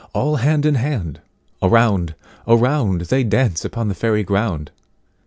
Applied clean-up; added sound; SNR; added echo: none; none; none; none.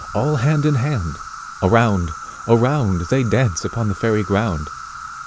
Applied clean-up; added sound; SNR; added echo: none; Insect; 14 dB; none.